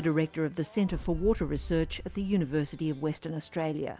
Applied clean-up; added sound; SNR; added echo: none; Boom; 9 dB; none.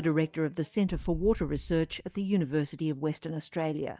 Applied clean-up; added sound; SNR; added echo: neural mask model DeepFilterNet 3.